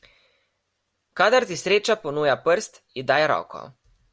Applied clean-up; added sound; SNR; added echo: none; none; none; none.